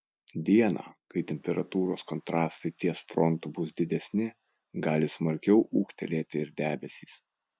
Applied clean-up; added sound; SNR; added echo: none; none; none; none.